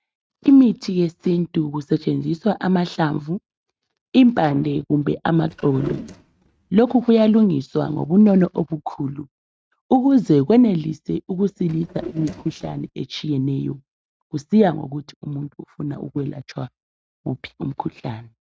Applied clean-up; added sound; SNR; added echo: neural mask model RNNoise.